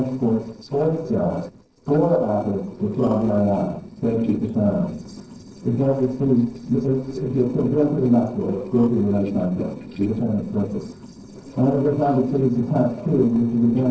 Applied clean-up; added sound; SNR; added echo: neural separator model SepFormer DNS4.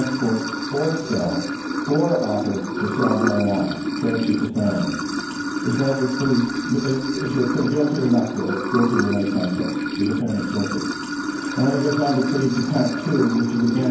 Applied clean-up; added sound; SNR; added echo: none; Sink (filling or washing) / Water; 4 dB; reverberation time 0.9 s.